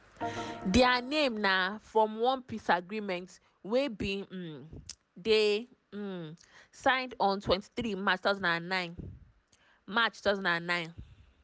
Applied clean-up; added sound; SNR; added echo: none; Organ; 10 dB; none.